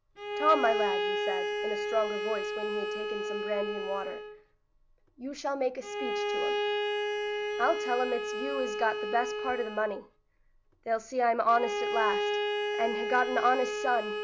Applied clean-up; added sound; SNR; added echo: none; Bowed string instrument; 1 dB; none.